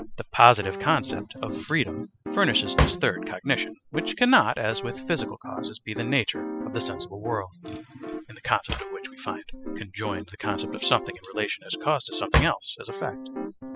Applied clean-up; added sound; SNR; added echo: classical method spectral subtraction.